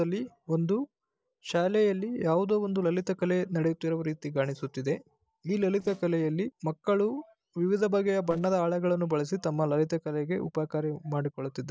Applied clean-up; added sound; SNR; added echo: neural separator model SepFormer DNS4.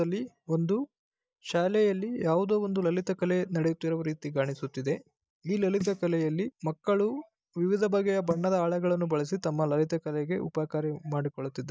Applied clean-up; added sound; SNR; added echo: neural mask model DeepFilterNet 3.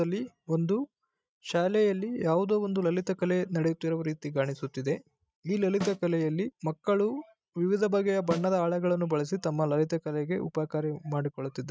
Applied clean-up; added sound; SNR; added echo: neural mask model RNNoise.